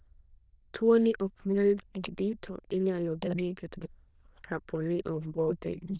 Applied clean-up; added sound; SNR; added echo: neural diffusion model UNIVERSE++.